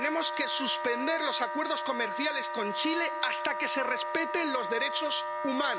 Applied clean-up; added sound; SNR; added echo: none; Wind instrument, woodwind instrument; 3 dB; none.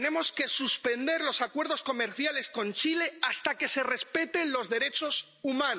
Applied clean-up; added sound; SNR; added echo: none; none; none; none.